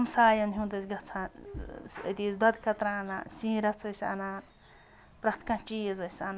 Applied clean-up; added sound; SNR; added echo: none; none; none; none.